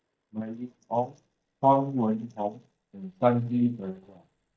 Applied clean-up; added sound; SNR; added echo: neural mask model DeepFilterNet 3.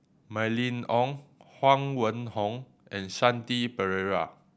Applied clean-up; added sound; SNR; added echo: none; none; none; none.